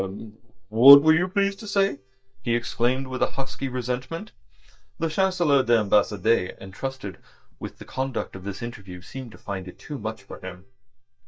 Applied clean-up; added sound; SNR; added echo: neural mask model DeepFilterNet 3.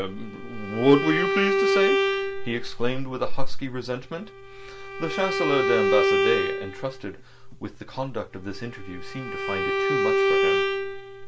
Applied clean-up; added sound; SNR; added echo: none; Bowed string instrument; 0 dB; none.